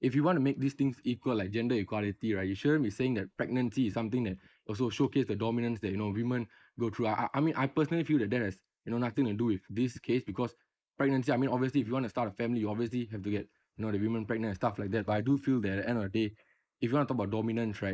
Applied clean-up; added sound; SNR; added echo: neural mask model Resemble Enhance denoiser.